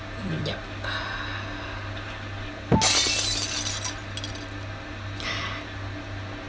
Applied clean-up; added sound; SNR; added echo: none; Shatter; -4 dB; reverberation time 0.2 s.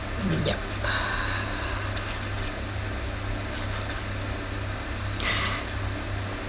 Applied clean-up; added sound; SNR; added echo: none; none; none; none.